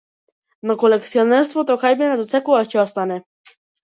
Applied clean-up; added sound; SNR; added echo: none; none; none; none.